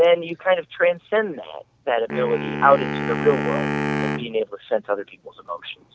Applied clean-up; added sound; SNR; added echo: none; Wind instrument, woodwind instrument; 7 dB; none.